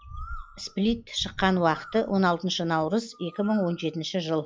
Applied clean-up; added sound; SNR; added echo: classical method log-MMSE.